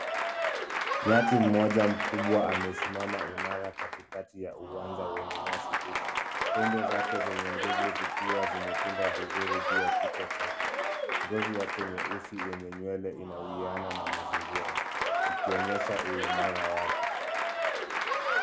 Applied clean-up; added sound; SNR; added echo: none; Applause / Crowd; -2 dB; none.